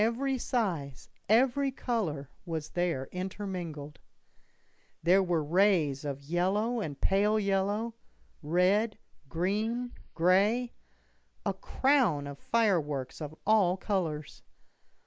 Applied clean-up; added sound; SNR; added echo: neural mask model Resemble Enhance denoiser.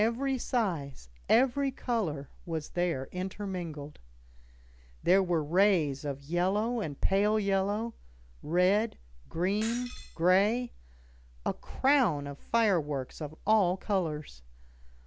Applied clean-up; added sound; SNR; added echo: none; Shatter; 19 dB; none.